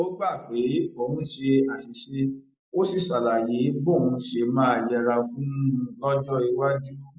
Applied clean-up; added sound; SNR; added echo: none; none; none; none.